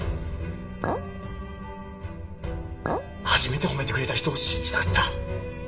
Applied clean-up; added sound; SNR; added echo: none; Chink, clink; 9 dB; reverberation time 1.4 s.